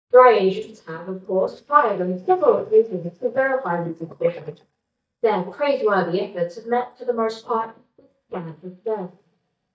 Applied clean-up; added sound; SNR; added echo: neural mask model DeepFilterNet 3.